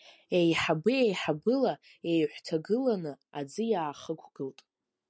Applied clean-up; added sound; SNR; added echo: none; none; none; none.